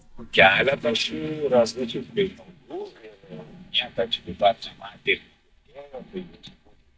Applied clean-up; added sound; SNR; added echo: neural mask model DeepFilterNet 3.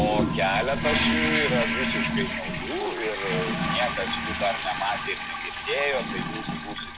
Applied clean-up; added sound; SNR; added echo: none; Toilet flush; -1 dB; none.